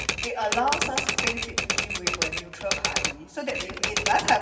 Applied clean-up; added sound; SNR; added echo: none; Typewriter; -1 dB; reverberation time 1.2 s.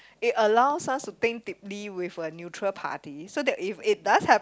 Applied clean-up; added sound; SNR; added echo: none; none; none; none.